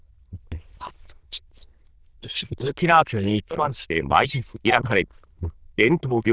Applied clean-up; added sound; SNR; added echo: neural diffusion model UNIVERSE++.